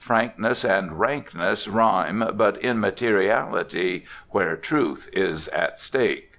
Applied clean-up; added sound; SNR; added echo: none; none; none; none.